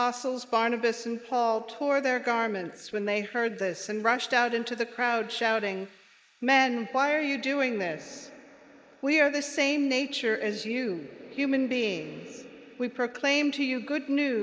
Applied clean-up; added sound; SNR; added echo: neural mask model Resemble Enhance denoiser.